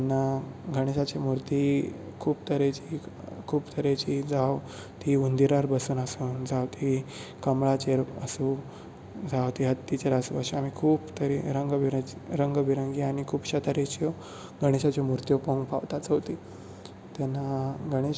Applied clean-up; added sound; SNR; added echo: none; none; none; none.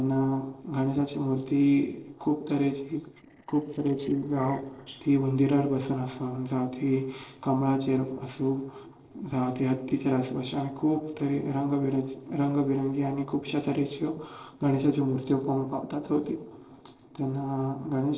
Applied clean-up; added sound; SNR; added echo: neural separator model SepFormer DNS4.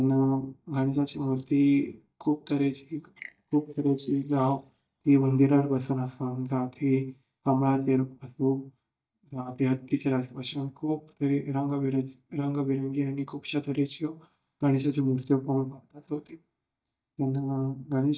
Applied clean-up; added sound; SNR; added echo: neural mask model DeepFilterNet 3.